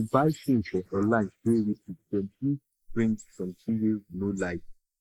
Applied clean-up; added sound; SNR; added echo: neural mask model Resemble Enhance denoiser.